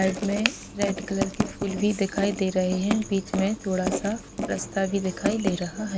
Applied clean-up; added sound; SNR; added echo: none; Writing; 5 dB; none.